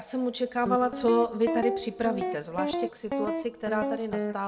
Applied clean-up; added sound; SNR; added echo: none; Guitar; 4 dB; reverberation time 1.1 s.